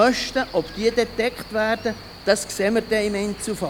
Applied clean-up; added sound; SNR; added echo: none; Cricket; 17 dB; none.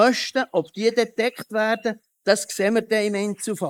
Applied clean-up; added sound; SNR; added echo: neural mask model Resemble Enhance denoiser.